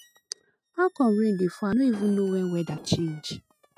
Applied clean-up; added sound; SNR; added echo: neural mask model RNNoise.